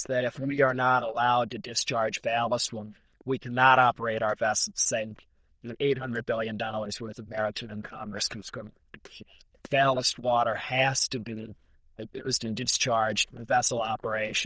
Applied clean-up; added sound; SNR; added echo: neural diffusion model UNIVERSE++.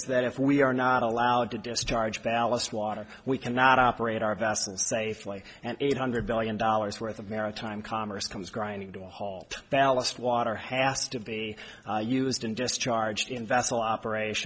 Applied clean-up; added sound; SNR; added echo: none; none; none; none.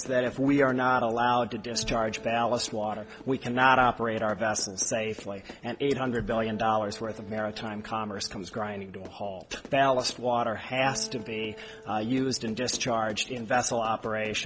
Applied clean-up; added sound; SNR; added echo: none; Fire / Fireworks + Acoustic guitar; 18 dB; none.